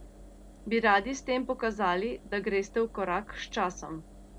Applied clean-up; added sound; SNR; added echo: none; Engine; 19 dB; none.